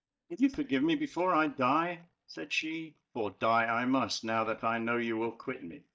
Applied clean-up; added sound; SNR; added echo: neural mask model DeepFilterNet 3.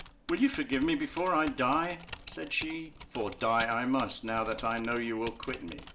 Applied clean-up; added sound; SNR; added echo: none; Typing; 14 dB; reverberation time 0.4 s.